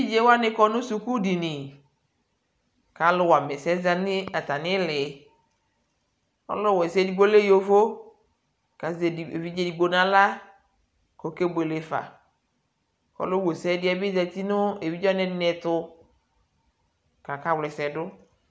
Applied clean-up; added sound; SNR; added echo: none; none; none; none.